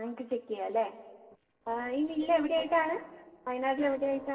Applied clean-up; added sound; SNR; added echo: neural separator model SepFormer DNS4.